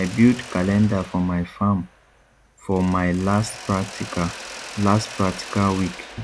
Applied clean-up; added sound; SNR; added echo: none; Mechanisms; 16 dB; none.